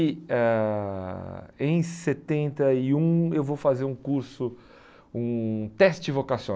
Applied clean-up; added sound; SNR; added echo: none; none; none; none.